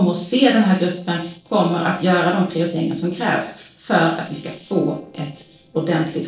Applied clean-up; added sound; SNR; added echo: neural separator model SepFormer DNS4.